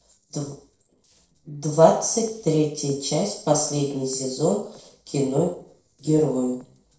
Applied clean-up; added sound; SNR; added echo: neural separator model SepFormer DNS4.